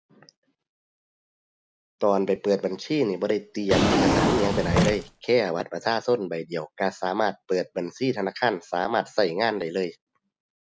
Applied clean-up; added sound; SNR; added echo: none; Drawer open or close; -3 dB; none.